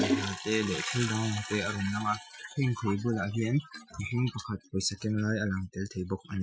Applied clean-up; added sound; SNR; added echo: classical method Wiener filter.